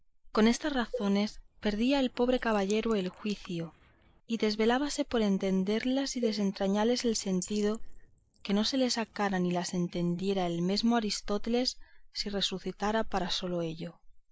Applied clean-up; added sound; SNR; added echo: neural mask model Resemble Enhance denoiser.